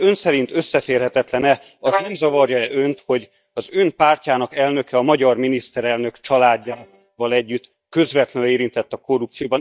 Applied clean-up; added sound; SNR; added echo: neural mask model DeepFilterNet 3.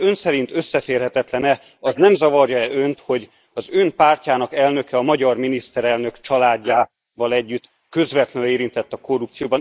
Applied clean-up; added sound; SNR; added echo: neural mask model Resemble Enhance denoiser.